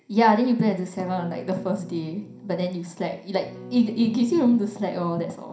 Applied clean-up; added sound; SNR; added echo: none; Electric guitar / Strum; 18 dB; reverberation time 0.5 s.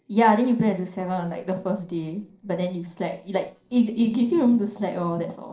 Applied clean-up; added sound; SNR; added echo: neural separator model SepFormer DNS4.